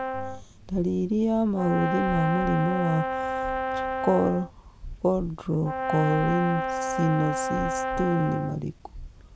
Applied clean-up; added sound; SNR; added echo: none; Brass instrument; 4 dB; none.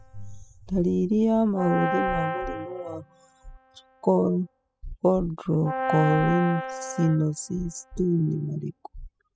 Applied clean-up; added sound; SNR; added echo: classical method spectral subtraction.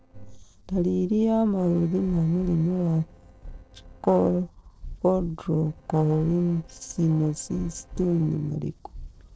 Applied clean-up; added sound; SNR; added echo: neural separator model SepFormer DNS4.